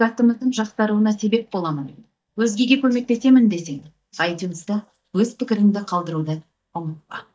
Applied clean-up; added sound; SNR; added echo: neural mask model DeepFilterNet 3.